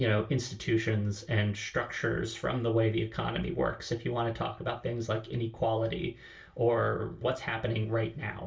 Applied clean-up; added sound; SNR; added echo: none; none; none; reverberation time 0.2 s.